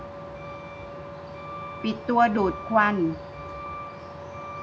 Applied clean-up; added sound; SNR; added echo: none; Truck; 9 dB; none.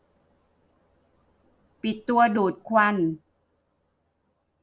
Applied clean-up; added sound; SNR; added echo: none; none; none; none.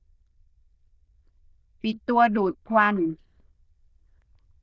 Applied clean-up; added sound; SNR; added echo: neural diffusion model UNIVERSE++.